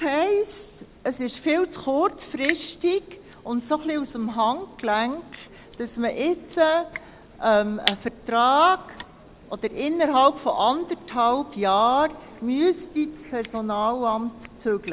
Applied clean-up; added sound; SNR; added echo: none; Crushing; 17 dB; none.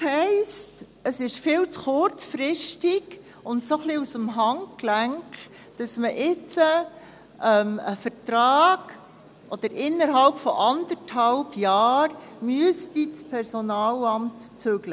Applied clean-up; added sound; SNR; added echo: none; none; none; none.